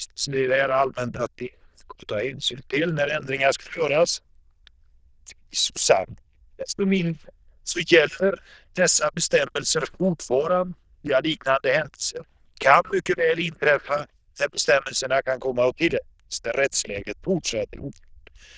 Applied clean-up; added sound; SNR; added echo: neural diffusion model UNIVERSE++.